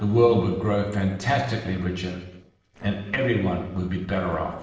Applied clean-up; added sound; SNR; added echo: neural separator model SepFormer DNS4.